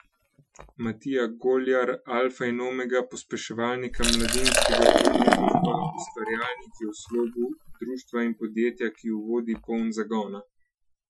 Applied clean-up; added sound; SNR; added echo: classical method Wiener filter.